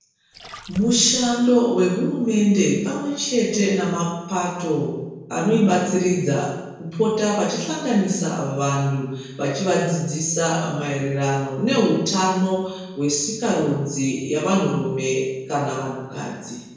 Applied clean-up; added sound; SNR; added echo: neural separator model SepFormer DNS4.